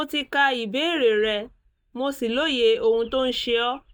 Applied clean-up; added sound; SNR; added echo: neural mask model DeepFilterNet 3.